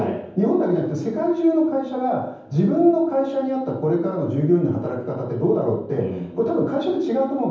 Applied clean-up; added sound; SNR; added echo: none; none; none; reverberation time 0.9 s.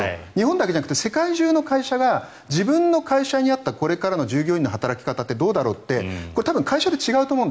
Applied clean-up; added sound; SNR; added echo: none; none; none; none.